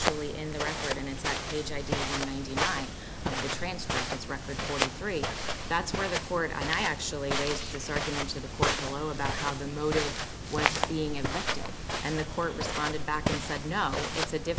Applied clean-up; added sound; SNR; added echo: none; Walk, footsteps; -1 dB; none.